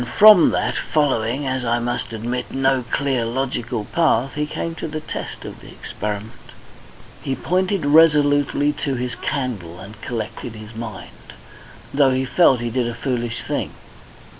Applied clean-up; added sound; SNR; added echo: none; none; none; none.